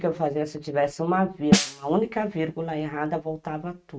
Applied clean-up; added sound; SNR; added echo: neural mask model RNNoise.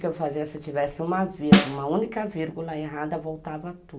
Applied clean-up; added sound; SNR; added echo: none; Snare drum; -4 dB; none.